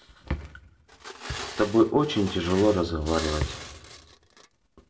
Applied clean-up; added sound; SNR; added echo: none; Glass; 12 dB; reverberation time 0.9 s.